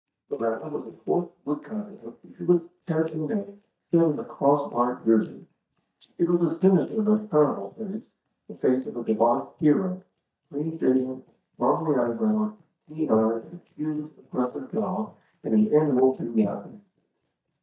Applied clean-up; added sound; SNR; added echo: neural mask model DeepFilterNet 3.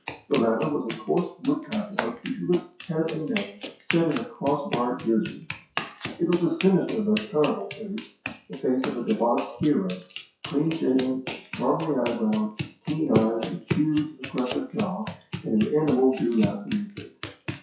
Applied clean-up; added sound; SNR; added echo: classical method WPE with log-MMSE.